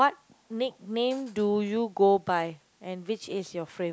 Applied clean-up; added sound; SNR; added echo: none; none; none; none.